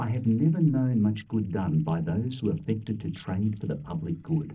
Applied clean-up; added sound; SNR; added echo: neural separator model SepFormer DNS4.